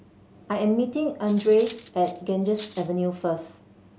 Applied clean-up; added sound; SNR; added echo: none; Cutlery, silverware; 11 dB; none.